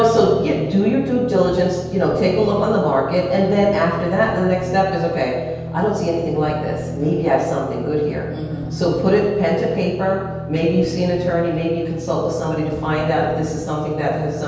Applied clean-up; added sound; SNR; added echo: none; Guitar; 10 dB; reverberation time 1.2 s.